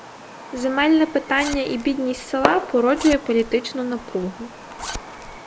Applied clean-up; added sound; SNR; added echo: none; Zipper (clothing) + Fireworks; 10 dB; none.